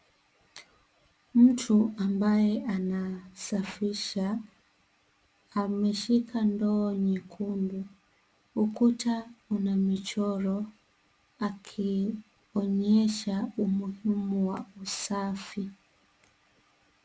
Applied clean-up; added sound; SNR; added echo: none; none; none; none.